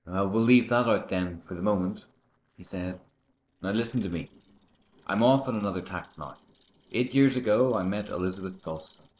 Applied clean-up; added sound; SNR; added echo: neural separator model SepFormer DNS4.